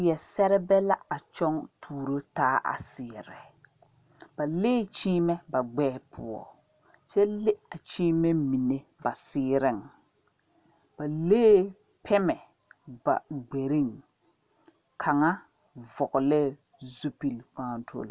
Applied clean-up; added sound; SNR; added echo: none; none; none; none.